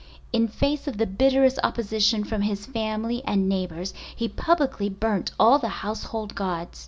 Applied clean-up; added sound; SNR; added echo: none; none; none; none.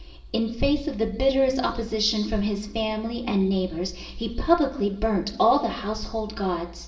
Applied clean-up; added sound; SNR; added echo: none; none; none; reverberation time 0.7 s.